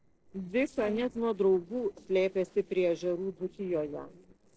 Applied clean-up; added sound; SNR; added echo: neural separator model SepFormer DNS4.